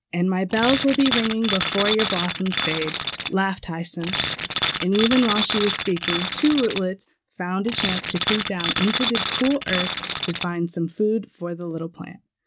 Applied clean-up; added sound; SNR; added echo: none; Tools; -1 dB; none.